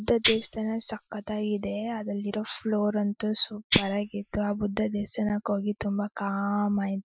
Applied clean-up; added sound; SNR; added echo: classical method Wiener filter.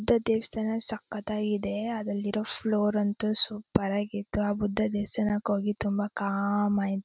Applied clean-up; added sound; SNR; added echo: none; none; none; none.